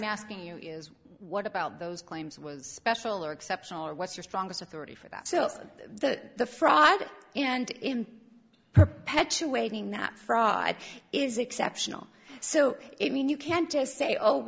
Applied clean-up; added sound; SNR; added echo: none; none; none; none.